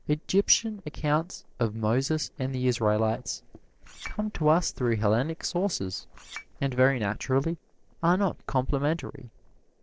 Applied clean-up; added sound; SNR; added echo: neural separator model SepFormer DNS4.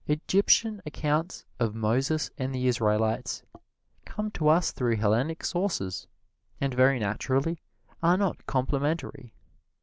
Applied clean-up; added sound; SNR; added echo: none; none; none; none.